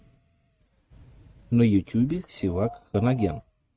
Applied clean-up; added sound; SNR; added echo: neural mask model RNNoise.